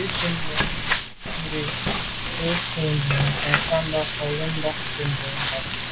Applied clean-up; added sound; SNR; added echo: none; Frying (food); -4 dB; none.